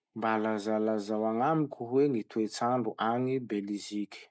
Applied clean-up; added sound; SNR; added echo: none; none; none; none.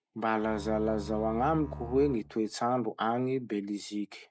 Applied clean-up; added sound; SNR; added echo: none; Bowed string instrument; 12 dB; none.